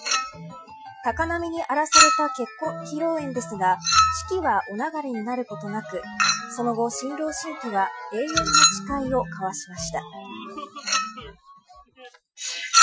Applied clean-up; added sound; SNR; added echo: classical method Wiener filter.